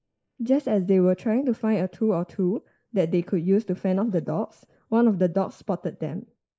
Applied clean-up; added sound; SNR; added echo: neural mask model Resemble Enhance denoiser.